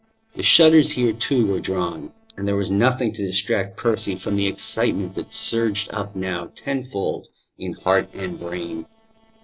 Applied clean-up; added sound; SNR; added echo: neural separator model SepFormer DNS4.